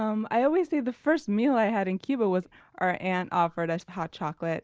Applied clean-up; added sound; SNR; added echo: none; none; none; none.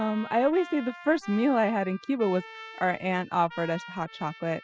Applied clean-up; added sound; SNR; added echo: classical method spectral subtraction.